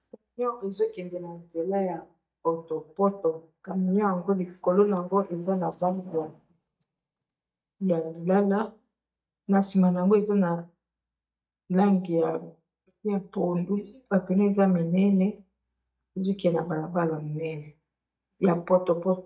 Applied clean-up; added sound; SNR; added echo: neural mask model DeepFilterNet 3.